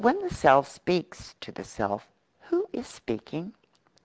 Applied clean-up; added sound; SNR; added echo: none; none; none; none.